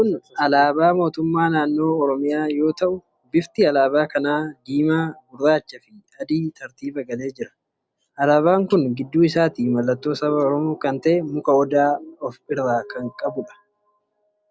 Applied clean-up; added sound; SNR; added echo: none; none; none; none.